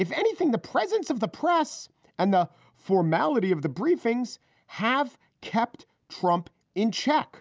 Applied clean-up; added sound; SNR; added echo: none; none; none; none.